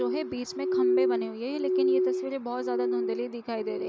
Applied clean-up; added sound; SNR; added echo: none; Glass; -5 dB; none.